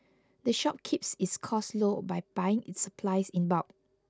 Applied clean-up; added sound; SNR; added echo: none; none; none; none.